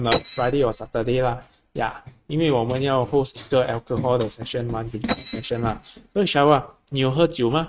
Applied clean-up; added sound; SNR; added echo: neural mask model RNNoise.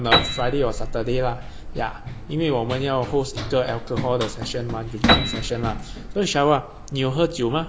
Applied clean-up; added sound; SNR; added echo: none; Run + Piano; 2 dB; none.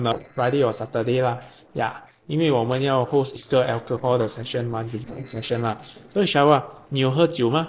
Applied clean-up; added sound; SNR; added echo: neural separator model SepFormer DNS4.